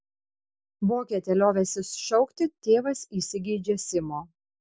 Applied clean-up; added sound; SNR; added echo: none; none; none; none.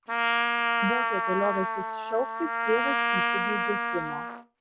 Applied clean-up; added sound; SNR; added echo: none; Trumpet; -5 dB; none.